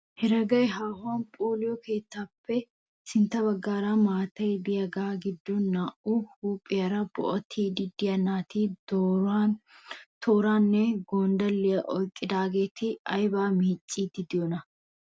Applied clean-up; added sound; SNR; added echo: none; none; none; none.